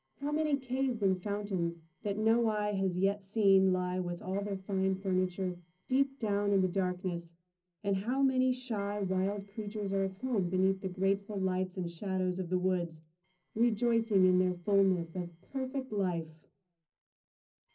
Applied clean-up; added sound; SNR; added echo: neural separator model SepFormer DNS4.